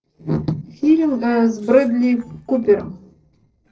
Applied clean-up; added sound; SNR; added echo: neural separator model SepFormer DNS4.